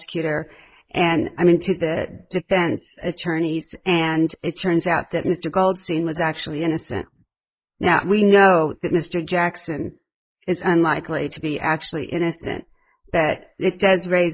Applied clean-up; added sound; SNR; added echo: neural mask model Resemble Enhance denoiser.